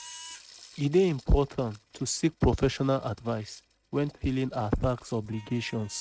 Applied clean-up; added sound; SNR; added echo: neural mask model RNNoise.